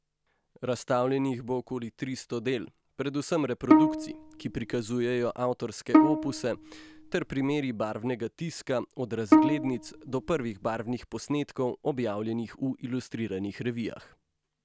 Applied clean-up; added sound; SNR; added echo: none; Bowed string instrument; -5 dB; none.